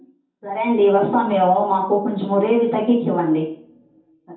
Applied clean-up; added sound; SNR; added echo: none; none; none; reverberation time 0.6 s.